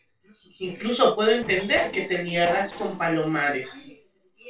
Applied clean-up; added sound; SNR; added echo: neural separator model SepFormer DNS4.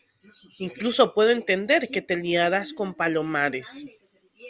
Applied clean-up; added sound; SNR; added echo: none; none; none; none.